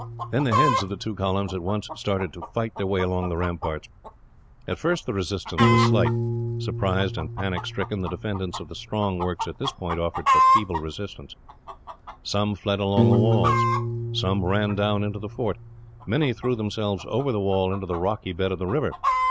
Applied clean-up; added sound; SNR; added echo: none; Piano + Chicken, rooster; 0 dB; none.